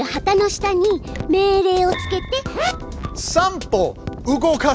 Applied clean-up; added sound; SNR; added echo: none; Wind; 13 dB; none.